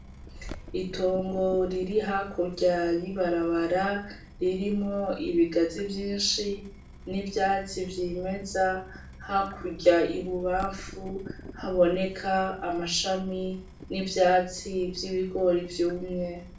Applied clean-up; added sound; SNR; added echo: none; Drip / Water tap, faucet; 16 dB; reverberation time 0.3 s.